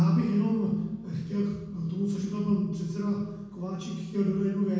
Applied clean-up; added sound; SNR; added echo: none; none; none; reverberation time 1.1 s.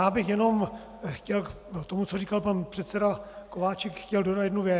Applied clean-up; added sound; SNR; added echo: none; none; none; none.